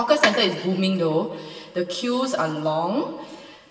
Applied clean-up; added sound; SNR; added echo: none; none; none; reverberation time 1.4 s.